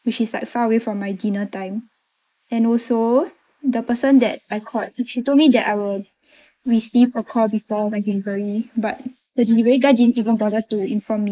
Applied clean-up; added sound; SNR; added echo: neural mask model Resemble Enhance denoiser.